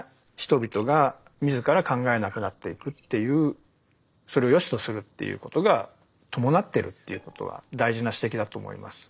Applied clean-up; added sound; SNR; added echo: neural separator model SepFormer DNS4.